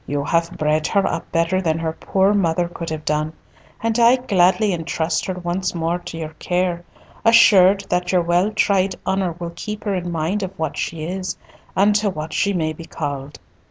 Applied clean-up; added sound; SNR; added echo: none; none; none; none.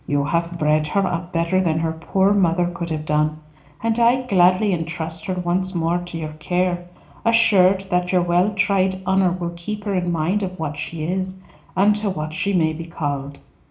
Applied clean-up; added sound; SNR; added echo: none; none; none; reverberation time 0.4 s.